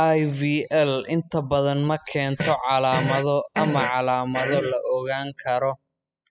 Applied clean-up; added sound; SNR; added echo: classical method spectral subtraction.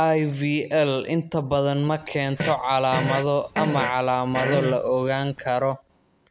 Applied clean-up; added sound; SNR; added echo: none; Fart; 7 dB; none.